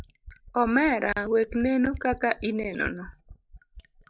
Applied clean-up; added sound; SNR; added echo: none; Fill (with liquid); 17 dB; none.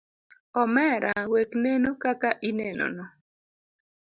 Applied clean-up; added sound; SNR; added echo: none; none; none; none.